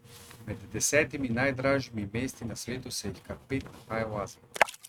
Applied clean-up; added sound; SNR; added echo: neural mask model RNNoise.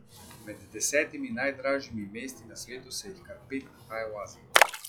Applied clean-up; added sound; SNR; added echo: classical method log-MMSE.